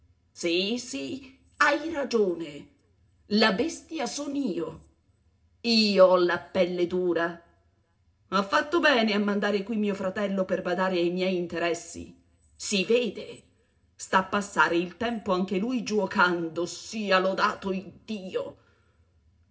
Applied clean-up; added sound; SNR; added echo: none; none; none; reverberation time 0.4 s.